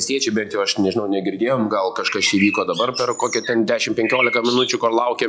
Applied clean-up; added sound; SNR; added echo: classical method log-MMSE.